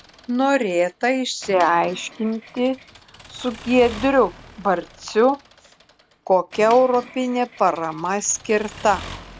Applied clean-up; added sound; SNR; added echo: none; Accelerating, revving, vroom / Mechanisms; 19 dB; none.